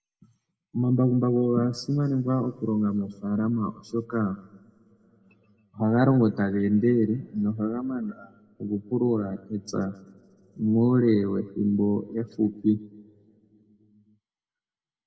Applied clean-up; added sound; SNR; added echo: none; none; none; reverberation time 1.7 s.